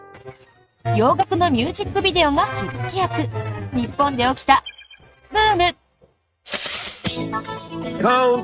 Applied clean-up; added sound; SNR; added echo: neural mask model RNNoise.